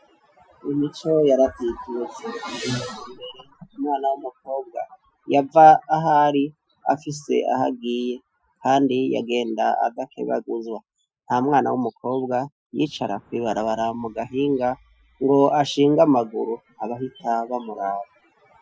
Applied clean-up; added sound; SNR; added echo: classical method Wiener filter.